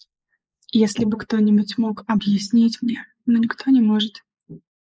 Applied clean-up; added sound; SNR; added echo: neural mask model Resemble Enhance denoiser.